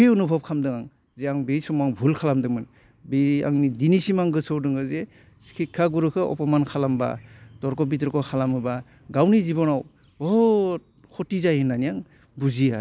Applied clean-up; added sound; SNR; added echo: none; none; none; none.